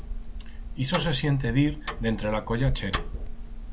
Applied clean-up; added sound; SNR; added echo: none; Tick-tock; 4 dB; none.